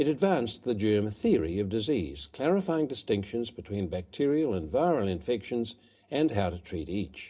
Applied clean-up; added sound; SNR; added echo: none; none; none; reverberation time 0.3 s.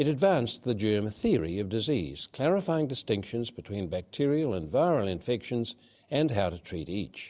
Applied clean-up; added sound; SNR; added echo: none; none; none; none.